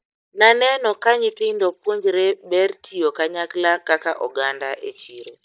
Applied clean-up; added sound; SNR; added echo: neural mask model DeepFilterNet 3.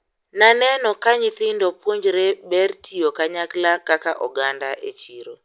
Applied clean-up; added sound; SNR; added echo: none; none; none; none.